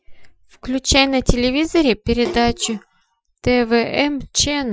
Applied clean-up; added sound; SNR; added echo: classical method Wiener filter.